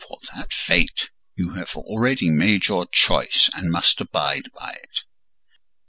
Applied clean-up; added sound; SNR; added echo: none; none; none; none.